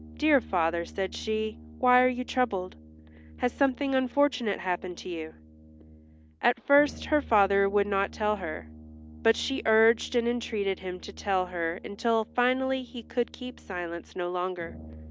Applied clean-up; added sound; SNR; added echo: none; Brass instrument; 19 dB; none.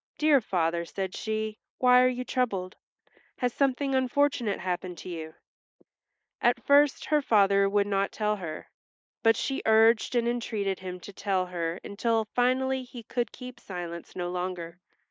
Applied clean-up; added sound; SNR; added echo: neural mask model Resemble Enhance denoiser.